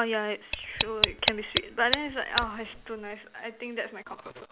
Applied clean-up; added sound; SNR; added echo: none; Tick; -2 dB; none.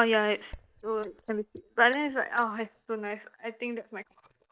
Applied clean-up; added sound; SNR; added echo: neural mask model DeepFilterNet 3.